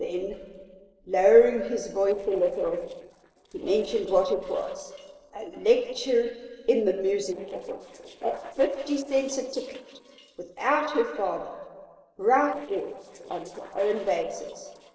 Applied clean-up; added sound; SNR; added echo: neural separator model SepFormer DNS4.